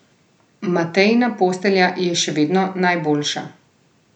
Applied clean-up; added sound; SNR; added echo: none; none; none; none.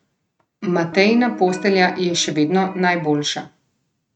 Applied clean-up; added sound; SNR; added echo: neural mask model RNNoise.